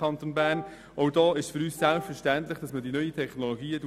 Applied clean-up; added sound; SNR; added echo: none; Wind instrument, woodwind instrument; 12 dB; none.